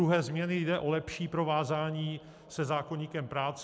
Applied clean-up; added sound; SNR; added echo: none; none; none; none.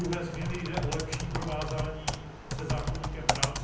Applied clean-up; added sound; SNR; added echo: none; Typing; -3 dB; reverberation time 0.8 s.